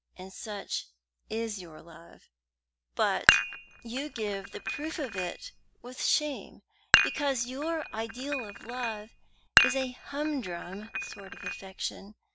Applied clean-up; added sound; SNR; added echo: none; Dishes, pots, and pans; -4 dB; none.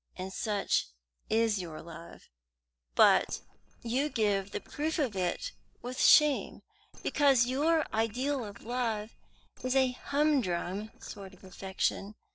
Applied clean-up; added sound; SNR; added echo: neural separator model SepFormer DNS4.